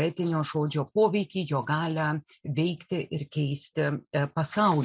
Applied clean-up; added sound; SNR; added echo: none; none; none; none.